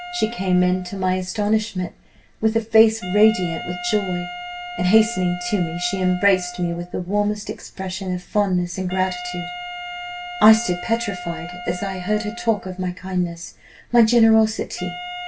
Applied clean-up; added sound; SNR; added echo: none; Wind instrument, woodwind instrument; 13 dB; reverberation time 0.2 s.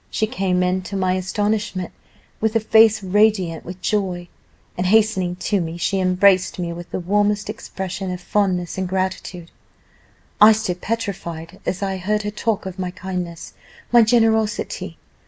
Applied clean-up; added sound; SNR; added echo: none; none; none; none.